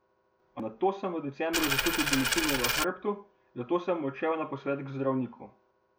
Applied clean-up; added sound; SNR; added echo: none; Coin (dropping); -3 dB; none.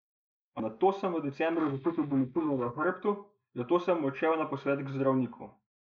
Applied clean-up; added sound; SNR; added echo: neural mask model Resemble Enhance denoiser.